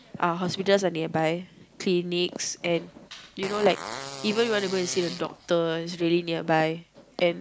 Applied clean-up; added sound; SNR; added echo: none; Fart; 13 dB; none.